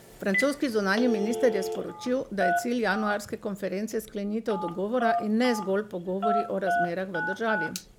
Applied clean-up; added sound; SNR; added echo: none; Telephone; 4 dB; none.